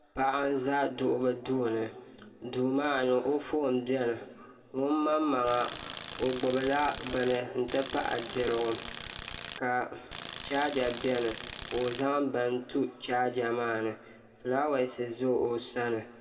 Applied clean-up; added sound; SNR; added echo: none; Tools; 7 dB; reverberation time 1.7 s.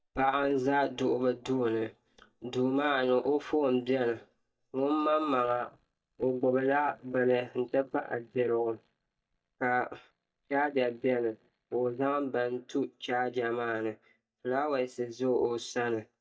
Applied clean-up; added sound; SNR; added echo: neural mask model DeepFilterNet 3.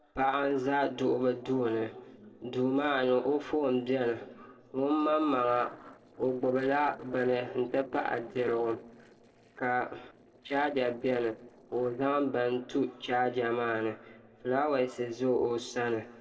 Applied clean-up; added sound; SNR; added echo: neural separator model SepFormer DNS4.